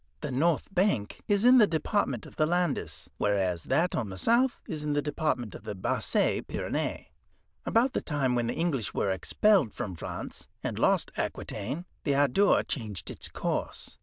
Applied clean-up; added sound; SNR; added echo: neural diffusion model UNIVERSE++.